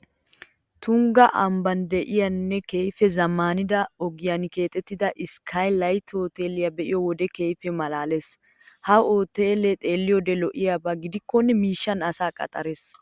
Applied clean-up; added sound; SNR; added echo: none; none; none; none.